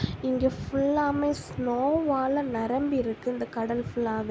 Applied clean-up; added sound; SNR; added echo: none; none; none; none.